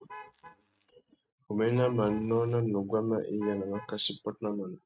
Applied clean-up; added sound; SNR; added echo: neural mask model RNNoise.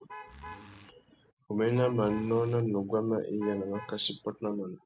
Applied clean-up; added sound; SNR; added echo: none; Alarm / Truck + Zipper (clothing); 17 dB; none.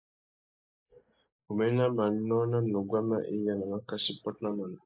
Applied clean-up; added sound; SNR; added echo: neural mask model Resemble Enhance denoiser.